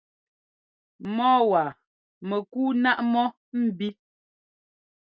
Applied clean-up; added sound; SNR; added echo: none; none; none; none.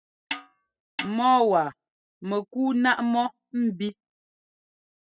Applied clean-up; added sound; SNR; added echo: classical method spectral subtraction.